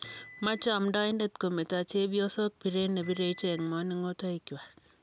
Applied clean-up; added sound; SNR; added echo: none; Microwave oven; 20 dB; none.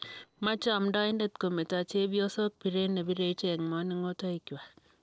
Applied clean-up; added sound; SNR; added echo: neural separator model SepFormer DNS4.